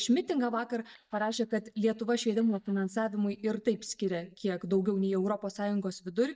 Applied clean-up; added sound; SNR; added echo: neural mask model DeepFilterNet 3.